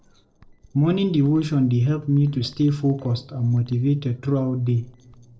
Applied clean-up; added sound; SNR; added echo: neural separator model SepFormer DNS4.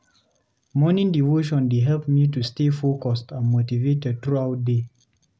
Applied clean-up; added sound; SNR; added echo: none; none; none; none.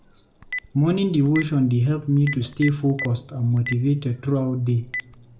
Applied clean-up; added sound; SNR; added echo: none; Telephone; 14 dB; reverberation time 0.3 s.